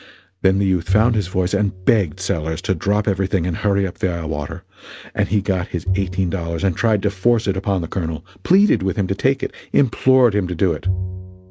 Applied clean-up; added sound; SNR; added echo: none; Bowed string instrument; 11 dB; none.